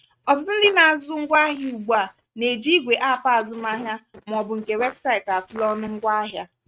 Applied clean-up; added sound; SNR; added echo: neural mask model RNNoise.